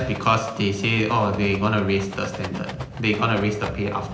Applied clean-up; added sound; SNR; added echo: none; Rattle; 17 dB; reverberation time 0.8 s.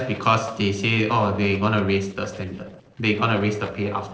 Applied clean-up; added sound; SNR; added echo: neural separator model SepFormer DNS4.